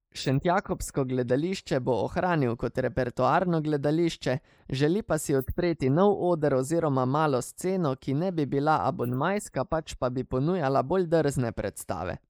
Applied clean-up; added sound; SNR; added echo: neural mask model Resemble Enhance denoiser.